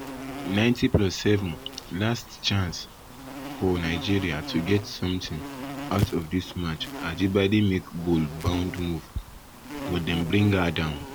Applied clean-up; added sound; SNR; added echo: none; Insect; 12 dB; none.